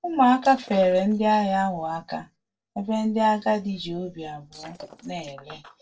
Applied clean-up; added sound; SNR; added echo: neural separator model SepFormer DNS4.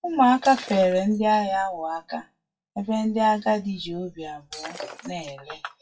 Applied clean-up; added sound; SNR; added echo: classical method WPE with log-MMSE.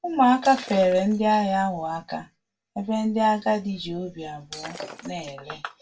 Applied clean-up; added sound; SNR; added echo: none; Shatter; 17 dB; reverberation time 0.1 s.